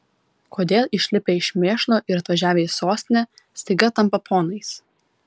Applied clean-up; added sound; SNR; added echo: none; none; none; none.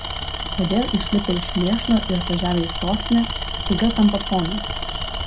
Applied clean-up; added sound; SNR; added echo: none; Tools; 4 dB; reverberation time 0.2 s.